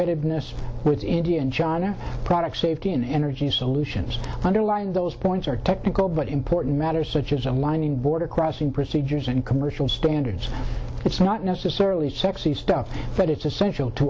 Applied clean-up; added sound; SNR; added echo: none; none; none; none.